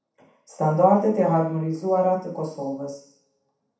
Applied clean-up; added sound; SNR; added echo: none; none; none; reverberation time 0.7 s.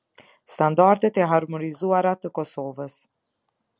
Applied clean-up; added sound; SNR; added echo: none; none; none; none.